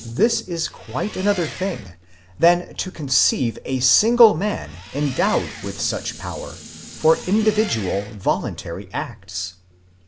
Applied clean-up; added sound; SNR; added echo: none; Engine + Dishes, pots, and pans; 16 dB; none.